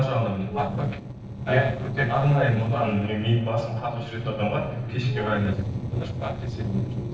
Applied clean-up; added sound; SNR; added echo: neural separator model SepFormer DNS4.